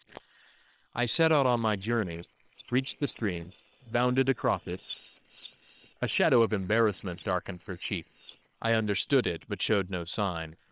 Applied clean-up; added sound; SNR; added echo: neural separator model SepFormer WHAM!.